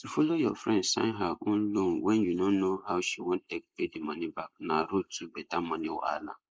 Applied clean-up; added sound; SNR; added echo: neural mask model Resemble Enhance denoiser.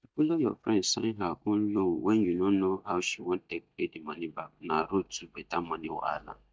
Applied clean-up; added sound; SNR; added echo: neural mask model DeepFilterNet 3.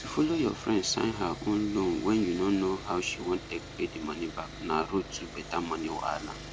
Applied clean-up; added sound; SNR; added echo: none; Sawing; 12 dB; none.